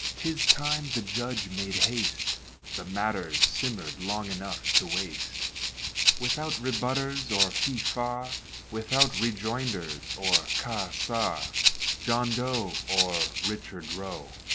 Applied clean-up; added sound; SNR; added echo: none; Rattle (instrument); -3 dB; none.